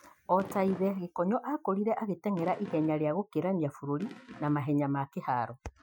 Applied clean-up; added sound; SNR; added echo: classical method Wiener filter.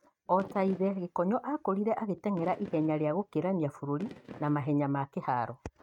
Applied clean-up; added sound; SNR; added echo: neural mask model RNNoise.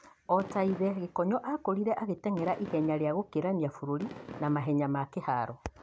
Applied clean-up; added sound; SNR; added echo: none; Fireworks; 17 dB; none.